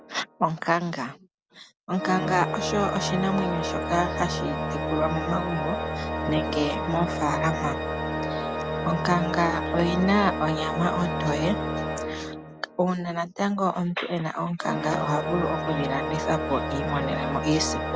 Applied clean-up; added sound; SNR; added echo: none; Organ; 2 dB; none.